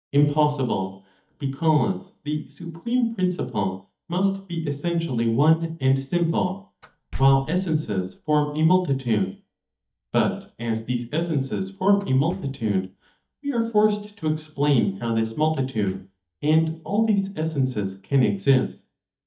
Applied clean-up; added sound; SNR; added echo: neural mask model DeepFilterNet 3.